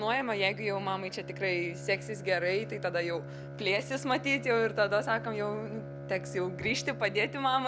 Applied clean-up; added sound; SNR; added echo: none; Bowed string instrument; 11 dB; none.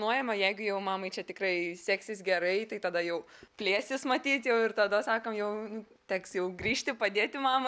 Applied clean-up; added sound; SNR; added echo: none; none; none; none.